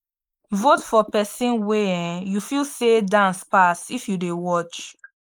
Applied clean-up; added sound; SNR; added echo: neural mask model Resemble Enhance denoiser.